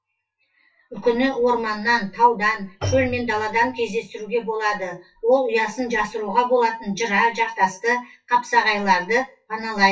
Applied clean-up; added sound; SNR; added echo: classical method WPE with log-MMSE.